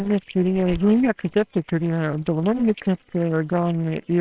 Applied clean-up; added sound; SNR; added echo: neural separator model SepFormer WHAMR!.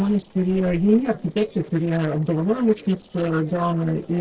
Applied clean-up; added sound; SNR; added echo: neural separator model SepFormer DNS4.